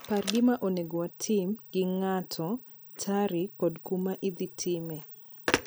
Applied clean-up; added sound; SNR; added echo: none; Telephone; 10 dB; none.